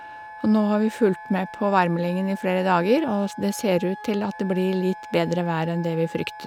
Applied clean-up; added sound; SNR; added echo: none; Wind instrument, woodwind instrument; 16 dB; none.